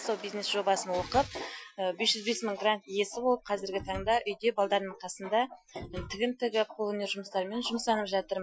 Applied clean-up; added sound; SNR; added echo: classical method Wiener filter.